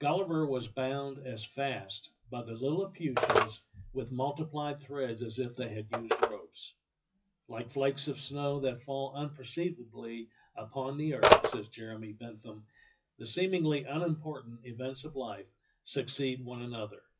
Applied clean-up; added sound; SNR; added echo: classical method WPE with log-MMSE.